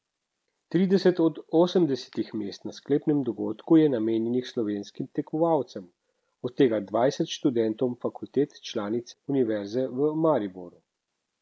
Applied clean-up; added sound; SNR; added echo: none; none; none; none.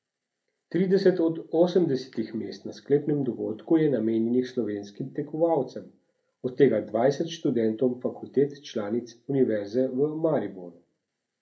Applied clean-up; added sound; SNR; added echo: none; none; none; reverberation time 0.3 s.